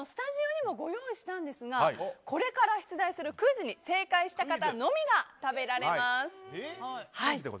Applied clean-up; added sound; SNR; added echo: none; none; none; none.